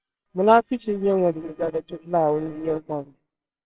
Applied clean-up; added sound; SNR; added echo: neural separator model SepFormer WHAMR!.